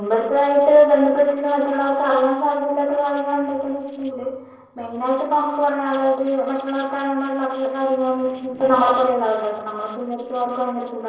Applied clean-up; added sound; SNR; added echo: neural separator model SepFormer DNS4.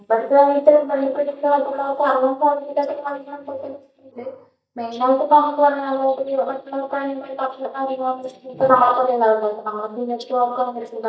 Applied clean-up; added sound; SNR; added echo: neural mask model DeepFilterNet 3.